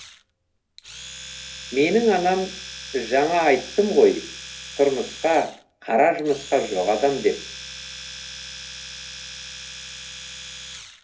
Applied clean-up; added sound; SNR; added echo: none; Domestic sounds, home sounds; 14 dB; reverberation time 0.3 s.